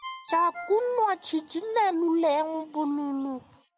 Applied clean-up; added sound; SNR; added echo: none; Ringtone; 18 dB; none.